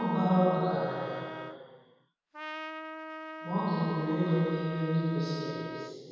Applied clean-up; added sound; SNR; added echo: none; Trumpet; 11 dB; reverberation time 2.2 s.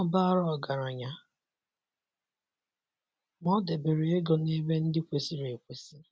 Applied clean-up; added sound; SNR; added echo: none; none; none; none.